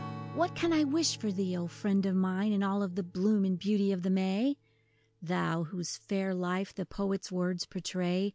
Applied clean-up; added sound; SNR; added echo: none; Strum; 19 dB; none.